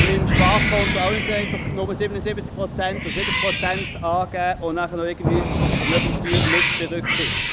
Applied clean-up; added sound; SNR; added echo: none; Cat + Thunder / Rain; -3 dB; none.